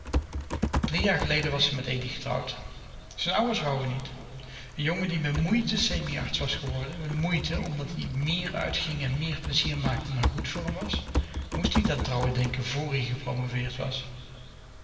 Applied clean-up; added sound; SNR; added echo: none; Typing; 5 dB; reverberation time 2.6 s.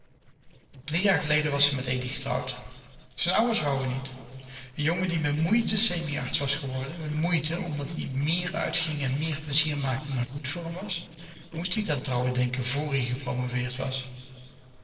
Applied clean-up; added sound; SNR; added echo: neural separator model SepFormer DNS4.